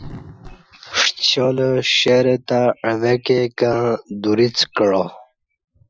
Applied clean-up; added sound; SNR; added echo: classical method Wiener filter.